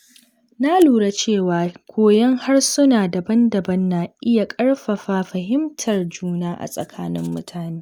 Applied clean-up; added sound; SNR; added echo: none; none; none; none.